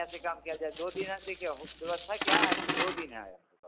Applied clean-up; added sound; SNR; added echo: none; Coin (dropping); -5 dB; none.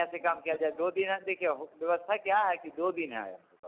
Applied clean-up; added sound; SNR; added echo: none; none; none; none.